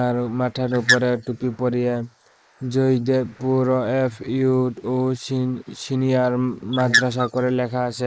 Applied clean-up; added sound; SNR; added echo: neural mask model Resemble Enhance denoiser.